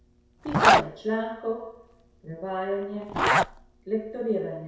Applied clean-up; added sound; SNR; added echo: none; Zipper (clothing); -4 dB; reverberation time 0.7 s.